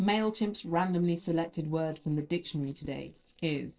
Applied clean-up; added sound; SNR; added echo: neural separator model SepFormer DNS4.